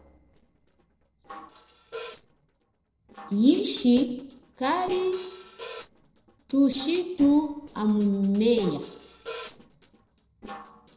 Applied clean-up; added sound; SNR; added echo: neural separator model SepFormer DNS4.